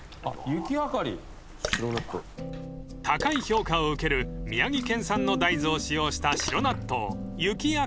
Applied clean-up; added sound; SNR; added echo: none; Splash, splatter; 10 dB; none.